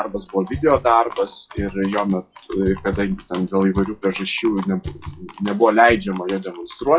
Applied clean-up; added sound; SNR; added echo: classical method log-MMSE.